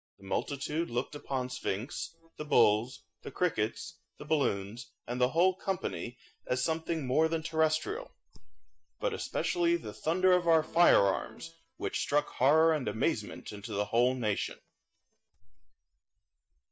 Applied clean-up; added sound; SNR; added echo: neural mask model DeepFilterNet 3.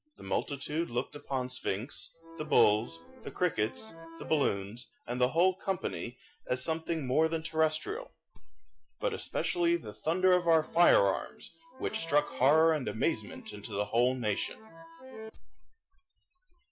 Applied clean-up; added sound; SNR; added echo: classical method log-MMSE.